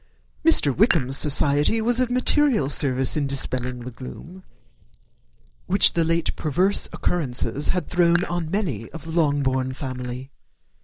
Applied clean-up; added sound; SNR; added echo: neural mask model Resemble Enhance denoiser.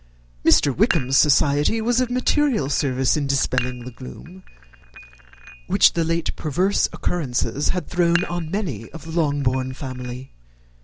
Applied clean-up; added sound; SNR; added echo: none; Dishes, pots, and pans; 15 dB; none.